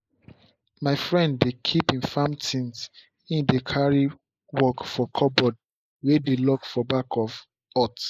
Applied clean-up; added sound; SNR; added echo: neural mask model Resemble Enhance denoiser.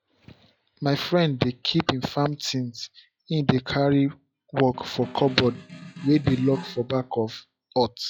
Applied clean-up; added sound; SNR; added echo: classical method log-MMSE.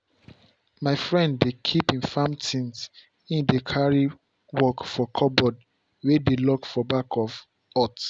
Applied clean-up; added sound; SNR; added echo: none; none; none; none.